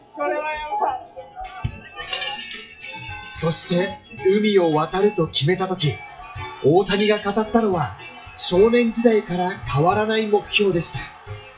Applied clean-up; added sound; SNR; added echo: classical method WPE with log-MMSE.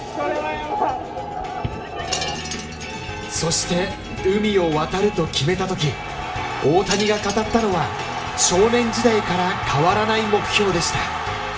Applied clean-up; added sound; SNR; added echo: none; Wind chime; 17 dB; reverberation time 0.4 s.